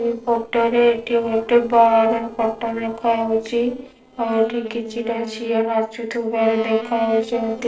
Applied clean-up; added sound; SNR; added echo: neural separator model SepFormer DNS4.